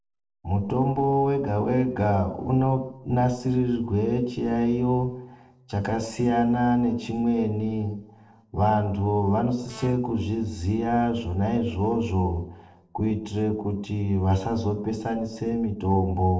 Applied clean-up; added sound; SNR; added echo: neural separator model SepFormer DNS4.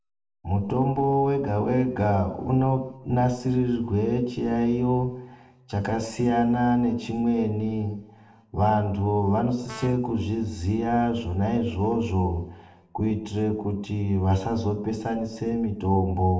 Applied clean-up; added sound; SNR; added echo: none; Brass instrument; 20 dB; reverberation time 0.5 s.